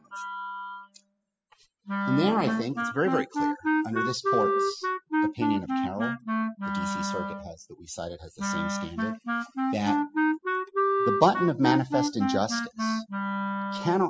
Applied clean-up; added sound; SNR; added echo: classical method spectral subtraction.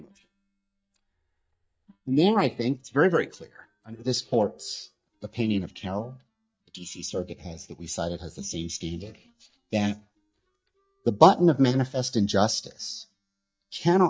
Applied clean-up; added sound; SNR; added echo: neural mask model DeepFilterNet 3.